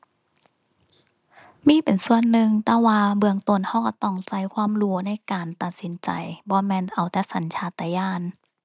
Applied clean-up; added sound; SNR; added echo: none; none; none; none.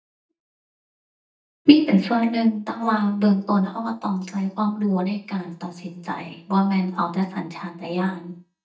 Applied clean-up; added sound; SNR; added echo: neural mask model DeepFilterNet 3.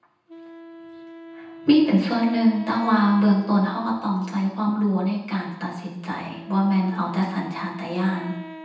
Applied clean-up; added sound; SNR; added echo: none; Wind instrument, woodwind instrument; 18 dB; reverberation time 0.9 s.